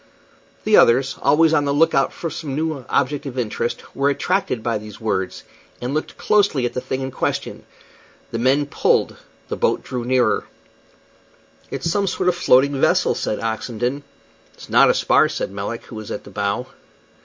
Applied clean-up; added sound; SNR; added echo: none; none; none; none.